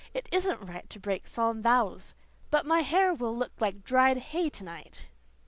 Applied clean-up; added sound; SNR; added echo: none; none; none; none.